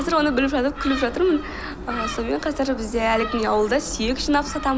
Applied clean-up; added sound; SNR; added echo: none; Gull, seagull; 10 dB; none.